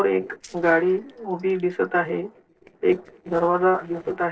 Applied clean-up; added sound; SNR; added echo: neural separator model SepFormer DNS4.